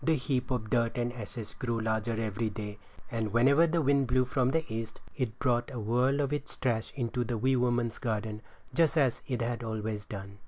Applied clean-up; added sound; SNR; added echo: none; none; none; none.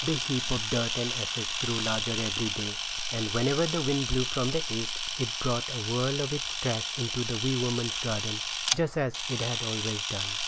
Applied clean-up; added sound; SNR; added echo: none; Camera; 2 dB; none.